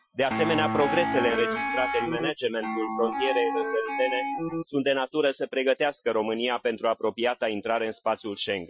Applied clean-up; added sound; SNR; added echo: classical method Wiener filter.